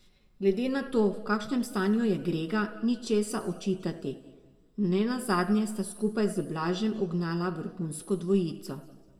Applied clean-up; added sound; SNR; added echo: none; none; none; reverberation time 1.0 s.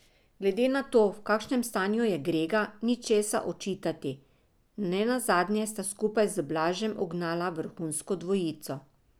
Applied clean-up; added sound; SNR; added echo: none; none; none; none.